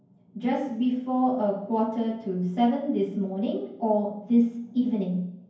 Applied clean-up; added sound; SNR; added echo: none; none; none; reverberation time 0.9 s.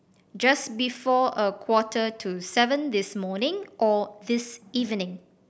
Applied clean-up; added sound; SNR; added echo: none; none; none; none.